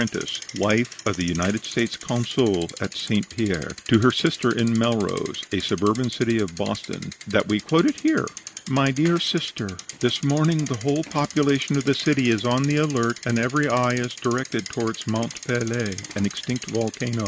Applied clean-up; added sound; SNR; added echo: none; Bicycle; 16 dB; none.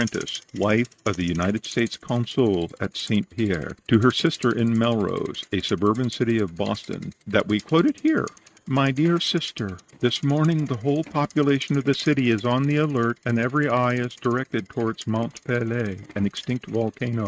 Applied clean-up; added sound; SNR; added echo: neural mask model RNNoise.